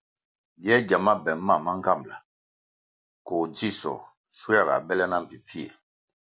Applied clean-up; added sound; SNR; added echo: none; none; none; none.